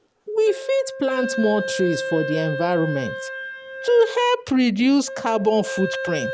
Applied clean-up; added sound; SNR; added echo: none; Wind instrument, woodwind instrument; 8 dB; none.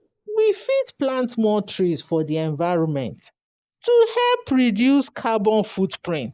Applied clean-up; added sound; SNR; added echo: neural mask model Resemble Enhance denoiser.